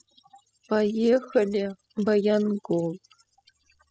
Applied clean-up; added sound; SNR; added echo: classical method spectral subtraction.